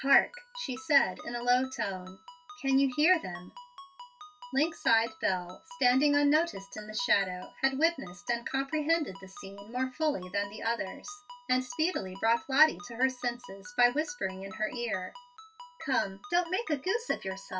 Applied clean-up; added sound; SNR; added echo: none; Ringtone; 18 dB; reverberation time 0.1 s.